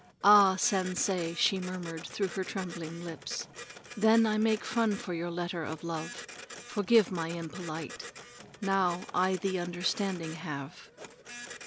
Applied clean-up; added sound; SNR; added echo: none; Printer; 15 dB; none.